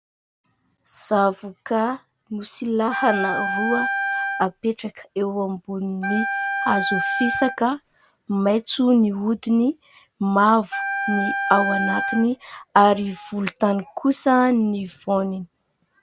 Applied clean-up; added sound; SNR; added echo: none; Wind instrument, woodwind instrument; 3 dB; none.